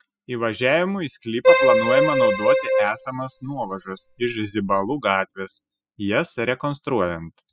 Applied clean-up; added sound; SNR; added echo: classical method spectral subtraction.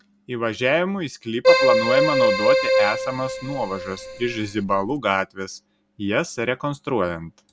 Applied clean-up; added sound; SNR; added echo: none; Keyboard (musical); -4 dB; none.